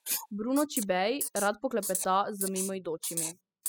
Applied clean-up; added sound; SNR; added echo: classical method spectral subtraction.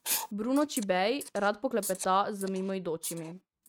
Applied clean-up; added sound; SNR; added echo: neural mask model RNNoise.